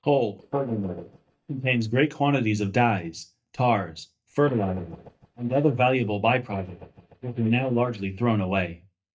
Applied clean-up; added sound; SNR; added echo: neural mask model DeepFilterNet 3.